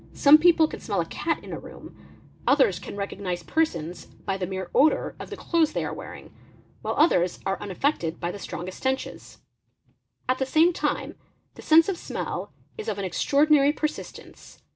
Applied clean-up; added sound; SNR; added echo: none; none; none; none.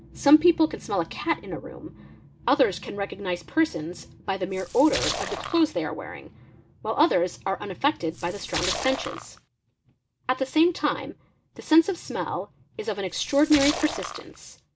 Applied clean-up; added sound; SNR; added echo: none; Splash, splatter; 7 dB; none.